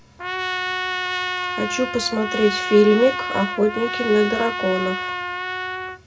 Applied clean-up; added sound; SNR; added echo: none; Trumpet; 5 dB; reverberation time 0.2 s.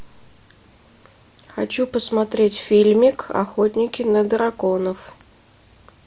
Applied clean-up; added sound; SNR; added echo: none; none; none; none.